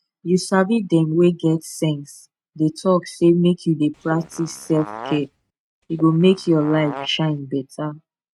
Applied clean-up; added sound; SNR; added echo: neural mask model RNNoise.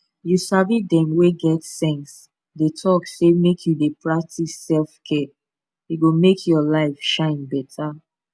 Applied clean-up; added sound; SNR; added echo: none; none; none; none.